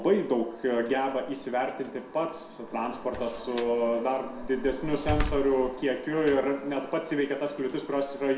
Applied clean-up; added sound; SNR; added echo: none; Slam; 11 dB; reverberation time 0.5 s.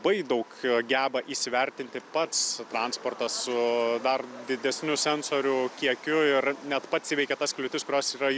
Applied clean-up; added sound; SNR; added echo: none; none; none; none.